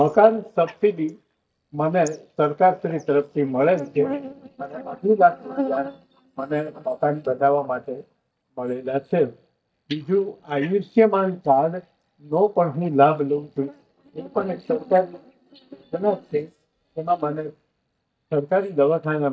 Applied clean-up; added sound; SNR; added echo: neural mask model DeepFilterNet 3.